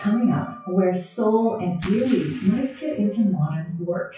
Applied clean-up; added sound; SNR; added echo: classical method WPE with log-MMSE.